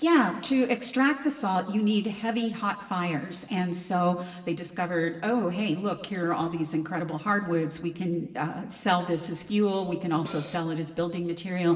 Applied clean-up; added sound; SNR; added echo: none; Cymbal; 12 dB; reverberation time 1.0 s.